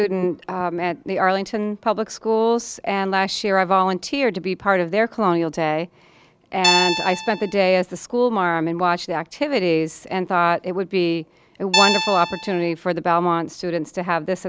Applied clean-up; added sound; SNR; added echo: none; Guitar; 1 dB; none.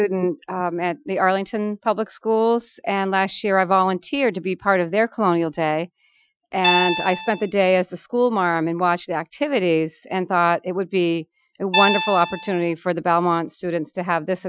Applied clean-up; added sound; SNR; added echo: classical method Wiener filter.